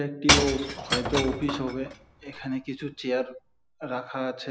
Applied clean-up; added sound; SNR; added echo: none; Shatter / Crushing; -1 dB; none.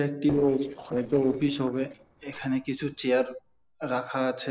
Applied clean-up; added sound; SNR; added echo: neural separator model SepFormer DNS4.